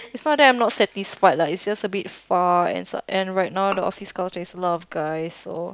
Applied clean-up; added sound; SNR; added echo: none; Bowed string instrument; 17 dB; none.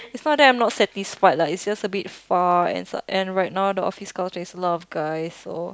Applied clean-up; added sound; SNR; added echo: none; none; none; none.